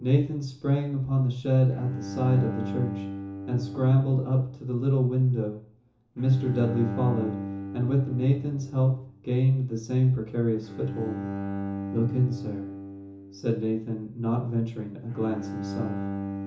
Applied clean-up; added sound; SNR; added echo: none; Bowed string instrument; 10 dB; reverberation time 0.7 s.